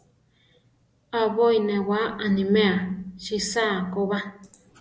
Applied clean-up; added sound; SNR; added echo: none; none; none; none.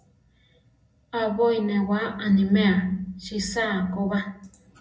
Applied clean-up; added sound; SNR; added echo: none; none; none; reverberation time 0.4 s.